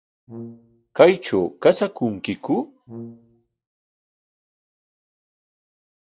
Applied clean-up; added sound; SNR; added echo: none; Brass instrument; 16 dB; none.